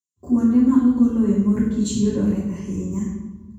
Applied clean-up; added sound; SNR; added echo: none; none; none; reverberation time 1.1 s.